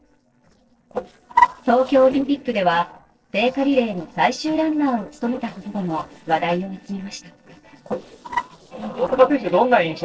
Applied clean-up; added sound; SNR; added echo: neural separator model SepFormer DNS4.